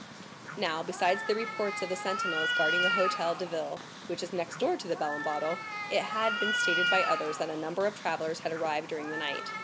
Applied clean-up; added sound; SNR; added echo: none; Cat; 2 dB; none.